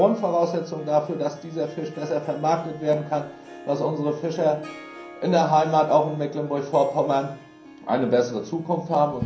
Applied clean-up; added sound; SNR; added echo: none; Harp; 19 dB; reverberation time 0.6 s.